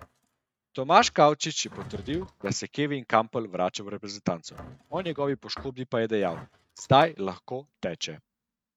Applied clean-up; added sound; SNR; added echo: neural mask model RNNoise.